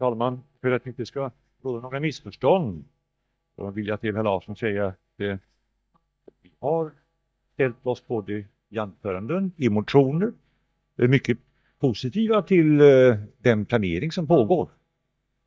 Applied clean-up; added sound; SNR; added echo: neural mask model DeepFilterNet 3.